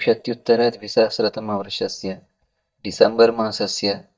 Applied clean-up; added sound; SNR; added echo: neural mask model DeepFilterNet 3.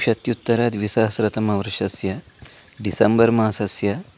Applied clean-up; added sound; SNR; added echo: none; none; none; none.